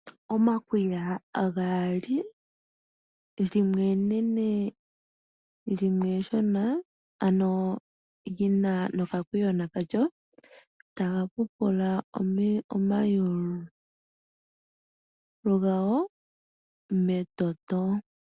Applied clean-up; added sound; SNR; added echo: none; none; none; none.